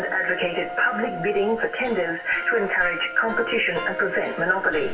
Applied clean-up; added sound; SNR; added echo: none; Brass instrument; 19 dB; reverberation time 0.1 s.